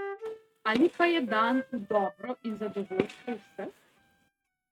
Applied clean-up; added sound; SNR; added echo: neural mask model RNNoise.